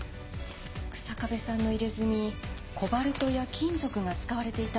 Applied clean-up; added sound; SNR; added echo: none; none; none; none.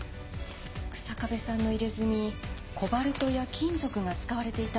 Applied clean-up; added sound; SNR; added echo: none; Aircraft; 20 dB; none.